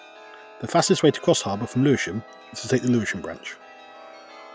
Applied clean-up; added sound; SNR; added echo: none; Chime; 20 dB; none.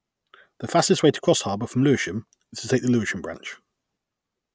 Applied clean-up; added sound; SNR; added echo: none; none; none; none.